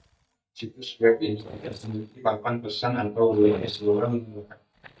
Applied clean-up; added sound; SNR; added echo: neural mask model DeepFilterNet 3.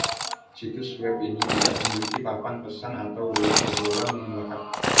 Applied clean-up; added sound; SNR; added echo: none; Sawing / Engine; -2 dB; reverberation time 0.6 s.